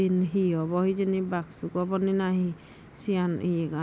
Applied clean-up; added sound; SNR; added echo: none; none; none; none.